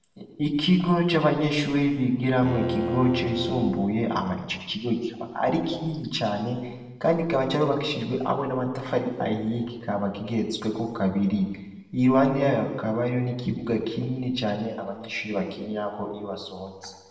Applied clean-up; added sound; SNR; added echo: none; Bowed string instrument; 8 dB; reverberation time 1.1 s.